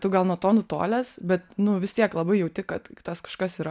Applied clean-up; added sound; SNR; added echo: none; none; none; none.